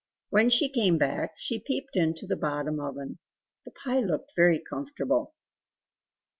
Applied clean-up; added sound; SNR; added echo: none; none; none; none.